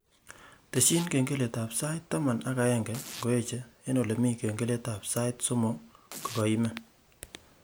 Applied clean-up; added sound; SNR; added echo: none; Domestic sounds, home sounds; 16 dB; none.